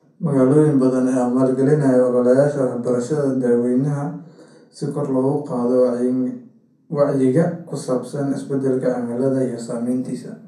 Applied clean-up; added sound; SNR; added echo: none; none; none; reverberation time 0.6 s.